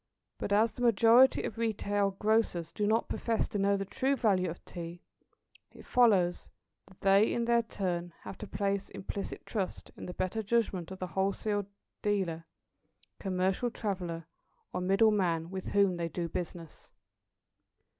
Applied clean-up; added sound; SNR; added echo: none; none; none; none.